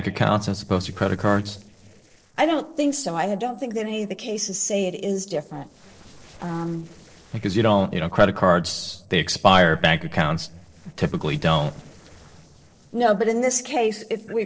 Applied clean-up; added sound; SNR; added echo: neural separator model SepFormer DNS4.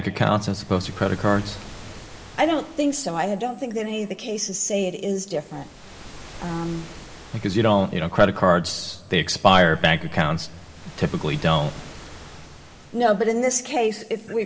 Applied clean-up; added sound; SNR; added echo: none; Waves, surf; 20 dB; reverberation time 2.7 s.